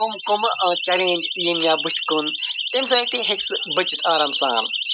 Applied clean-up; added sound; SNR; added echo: classical method Wiener filter.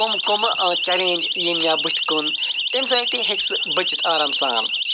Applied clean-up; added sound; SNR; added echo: none; Siren; 1 dB; none.